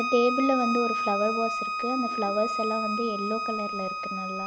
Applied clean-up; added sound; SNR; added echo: none; Bowed string instrument; 2 dB; none.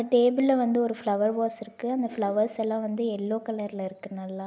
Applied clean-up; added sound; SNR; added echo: none; none; none; none.